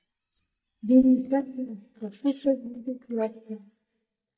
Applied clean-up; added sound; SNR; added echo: neural mask model DeepFilterNet 3.